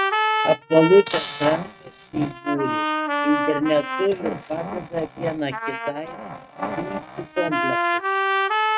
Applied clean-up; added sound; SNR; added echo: neural mask model RNNoise.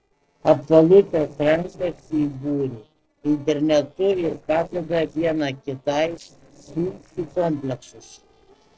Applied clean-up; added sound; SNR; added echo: neural separator model SepFormer DNS4.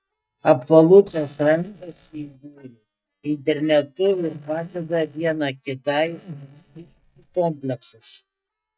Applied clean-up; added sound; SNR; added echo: neural mask model DeepFilterNet 3.